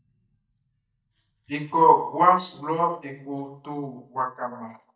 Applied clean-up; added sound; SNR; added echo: neural mask model DeepFilterNet 3.